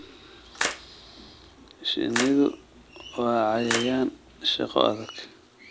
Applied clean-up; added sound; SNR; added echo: none; Splash, splatter; 6 dB; none.